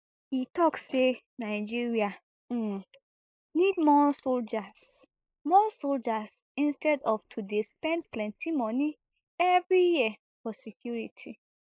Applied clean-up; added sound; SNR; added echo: neural mask model Resemble Enhance denoiser.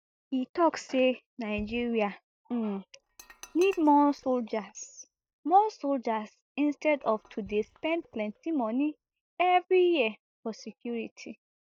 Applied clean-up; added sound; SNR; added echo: neural mask model DeepFilterNet 3.